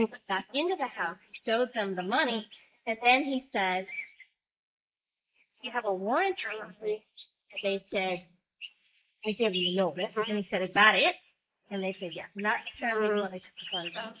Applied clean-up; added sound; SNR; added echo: neural mask model Resemble Enhance denoiser.